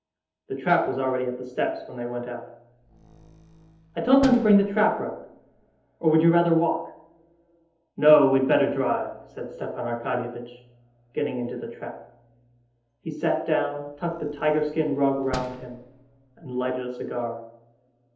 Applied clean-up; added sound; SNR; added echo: none; Slam; 17 dB; reverberation time 0.8 s.